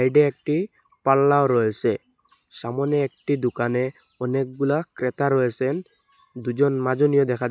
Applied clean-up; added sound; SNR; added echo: none; none; none; none.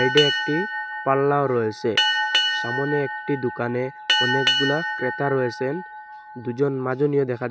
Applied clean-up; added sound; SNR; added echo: none; Boat, Water vehicle; 2 dB; none.